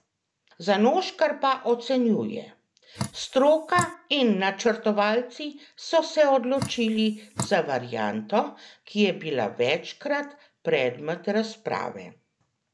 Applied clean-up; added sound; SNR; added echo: none; Drip; 9 dB; none.